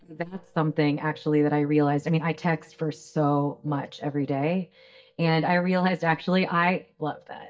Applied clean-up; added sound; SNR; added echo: neural mask model DeepFilterNet 3.